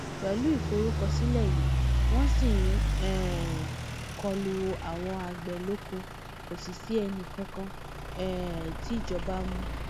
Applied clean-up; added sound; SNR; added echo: none; Idling / Truck; -4 dB; none.